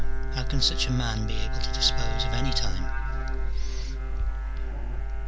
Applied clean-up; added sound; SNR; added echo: none; Bowed string instrument; 14 dB; none.